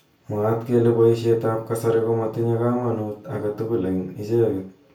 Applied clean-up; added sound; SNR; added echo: none; none; none; reverberation time 0.3 s.